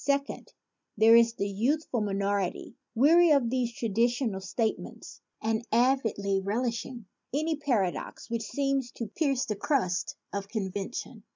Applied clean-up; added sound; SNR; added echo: none; none; none; none.